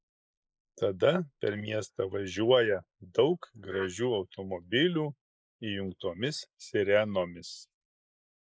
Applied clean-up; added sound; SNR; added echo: neural mask model Resemble Enhance denoiser.